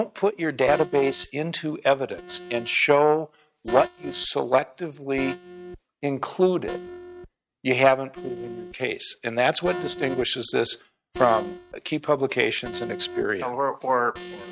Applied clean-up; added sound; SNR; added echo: neural mask model RNNoise.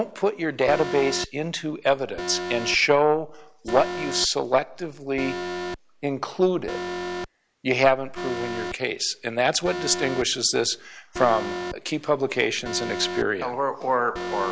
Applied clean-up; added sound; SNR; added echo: none; Alarm; 9 dB; none.